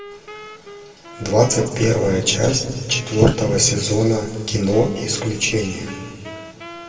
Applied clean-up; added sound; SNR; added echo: none; Wind instrument, woodwind instrument; 20 dB; reverberation time 1.8 s.